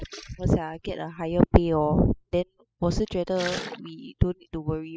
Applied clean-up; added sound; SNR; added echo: classical method spectral subtraction.